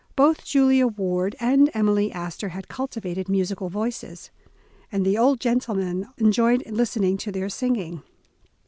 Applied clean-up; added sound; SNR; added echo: none; none; none; none.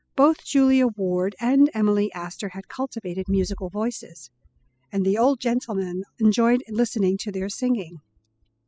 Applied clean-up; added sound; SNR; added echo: classical method spectral subtraction.